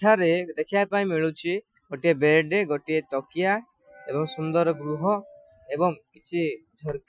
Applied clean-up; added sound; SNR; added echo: classical method Wiener filter.